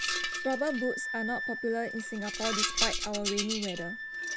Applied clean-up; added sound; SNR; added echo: none; Rattle + Wind instrument, woodwind instrument; -1 dB; none.